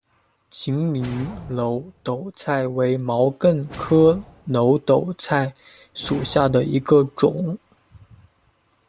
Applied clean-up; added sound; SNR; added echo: none; Whoosh, swoosh, swish; 20 dB; none.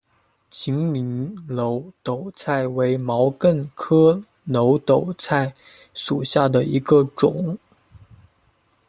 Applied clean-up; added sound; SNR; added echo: none; none; none; none.